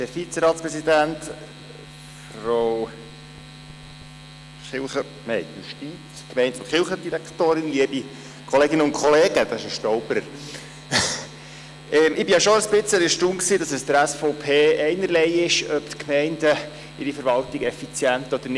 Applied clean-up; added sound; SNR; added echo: none; none; none; none.